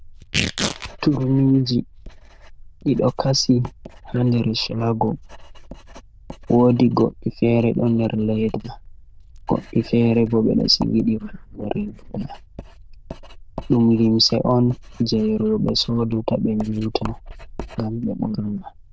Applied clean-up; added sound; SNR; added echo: neural diffusion model UNIVERSE++.